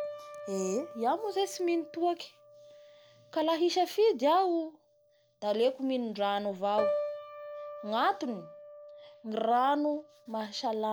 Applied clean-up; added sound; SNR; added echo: none; Piano; 11 dB; none.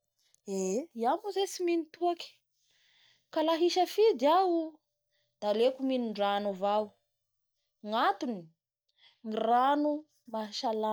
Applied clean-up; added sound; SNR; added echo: neural mask model DeepFilterNet 3.